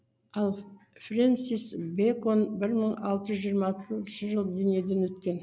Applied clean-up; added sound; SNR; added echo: none; none; none; none.